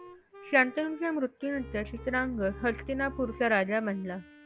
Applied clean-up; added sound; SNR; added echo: none; Bowed string instrument + Wind instrument, woodwind instrument; 16 dB; none.